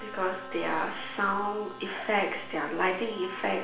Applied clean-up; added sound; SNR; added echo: none; Trumpet; 15 dB; reverberation time 0.7 s.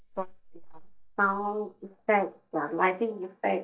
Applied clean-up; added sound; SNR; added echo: neural mask model DeepFilterNet 3.